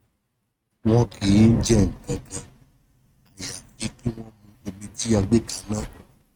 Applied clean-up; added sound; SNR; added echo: neural mask model RNNoise.